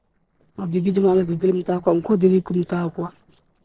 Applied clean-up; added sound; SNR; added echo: neural separator model SepFormer DNS4.